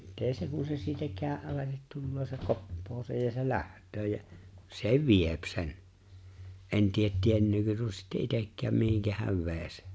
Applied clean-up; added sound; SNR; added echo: none; none; none; none.